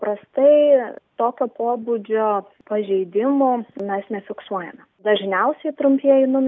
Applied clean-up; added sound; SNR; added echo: none; none; none; none.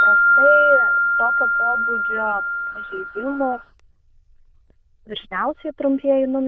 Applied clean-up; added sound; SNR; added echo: neural diffusion model UNIVERSE++.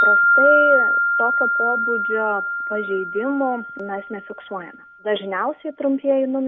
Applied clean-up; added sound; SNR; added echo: none; Wind chime; -2 dB; none.